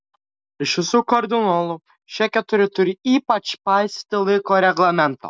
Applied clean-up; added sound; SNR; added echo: none; none; none; none.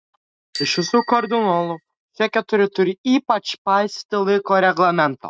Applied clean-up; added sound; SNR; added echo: neural mask model RNNoise.